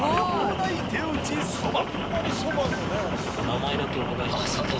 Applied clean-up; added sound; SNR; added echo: none; Rain; 1 dB; none.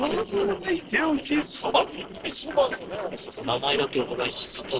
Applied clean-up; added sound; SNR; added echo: neural separator model SepFormer DNS4.